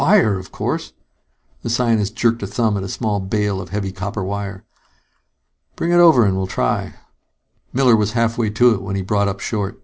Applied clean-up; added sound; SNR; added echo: none; none; none; none.